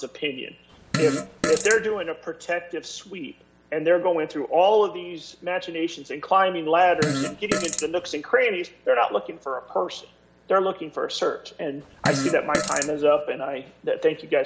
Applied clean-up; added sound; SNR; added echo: none; Fart; 4 dB; none.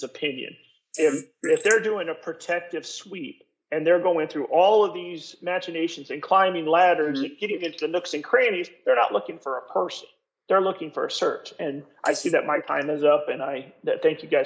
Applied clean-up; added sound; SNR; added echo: neural mask model Resemble Enhance denoiser.